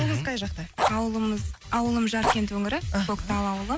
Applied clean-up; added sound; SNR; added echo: none; Fire; 6 dB; none.